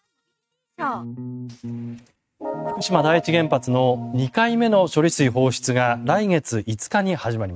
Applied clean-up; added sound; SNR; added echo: neural mask model RNNoise.